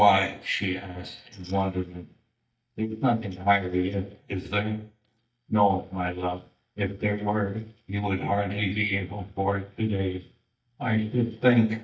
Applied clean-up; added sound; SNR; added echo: neural mask model DeepFilterNet 3.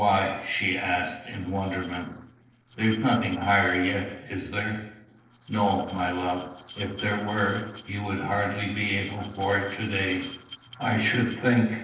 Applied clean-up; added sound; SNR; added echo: neural separator model SepFormer DNS4.